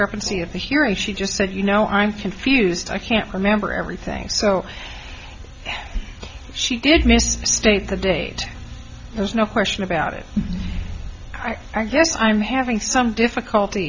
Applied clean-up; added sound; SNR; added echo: none; Bowed string instrument; 15 dB; none.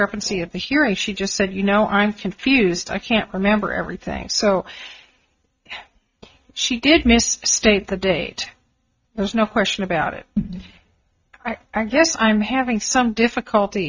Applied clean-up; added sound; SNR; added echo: neural mask model RNNoise.